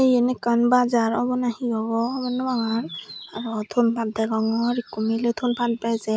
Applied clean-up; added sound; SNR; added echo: none; none; none; none.